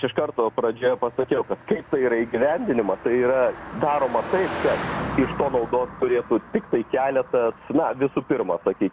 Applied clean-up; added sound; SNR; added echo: none; Car passing by; 13 dB; none.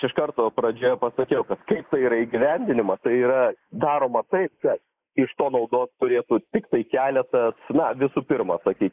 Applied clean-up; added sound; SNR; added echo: neural mask model Resemble Enhance denoiser.